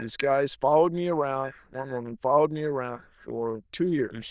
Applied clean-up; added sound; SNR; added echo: neural diffusion model UNIVERSE++.